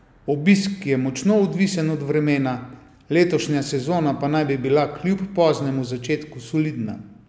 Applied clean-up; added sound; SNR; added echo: none; none; none; none.